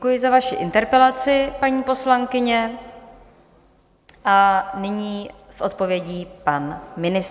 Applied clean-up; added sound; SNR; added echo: none; none; none; none.